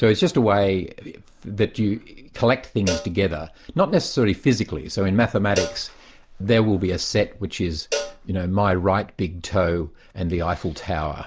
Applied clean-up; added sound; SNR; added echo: none; Cowbell; 12 dB; none.